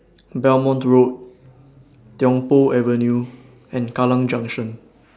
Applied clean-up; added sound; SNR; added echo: none; none; none; none.